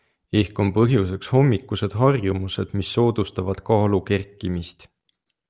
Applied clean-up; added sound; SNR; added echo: none; none; none; none.